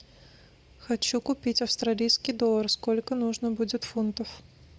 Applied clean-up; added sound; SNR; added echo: none; none; none; none.